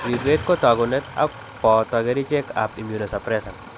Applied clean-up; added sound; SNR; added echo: none; Idling / Engine starting; 14 dB; none.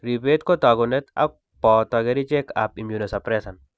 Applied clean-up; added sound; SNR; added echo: none; none; none; none.